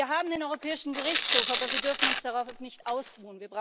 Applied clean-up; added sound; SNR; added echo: none; Tearing; -3 dB; none.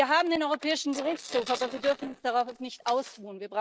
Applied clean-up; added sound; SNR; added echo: neural mask model RNNoise.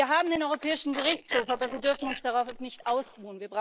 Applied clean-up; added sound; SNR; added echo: neural mask model Resemble Enhance denoiser.